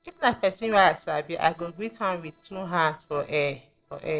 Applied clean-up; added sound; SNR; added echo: neural separator model SepFormer DNS4.